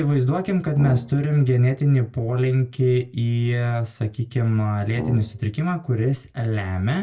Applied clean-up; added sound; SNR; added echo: none; Brass instrument; 13 dB; reverberation time 0.1 s.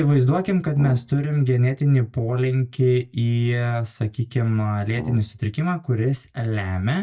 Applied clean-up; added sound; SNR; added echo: neural mask model DeepFilterNet 3.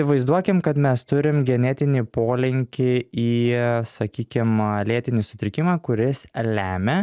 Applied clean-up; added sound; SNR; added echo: none; none; none; none.